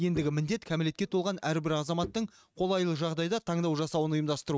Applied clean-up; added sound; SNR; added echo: neural mask model RNNoise.